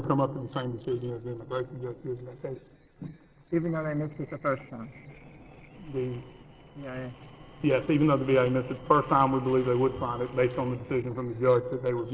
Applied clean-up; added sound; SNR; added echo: neural separator model SepFormer DNS4.